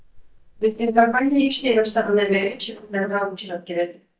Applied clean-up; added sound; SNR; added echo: neural mask model DeepFilterNet 3.